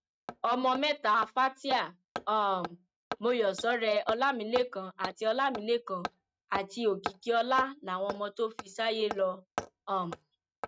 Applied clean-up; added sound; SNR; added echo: neural mask model RNNoise.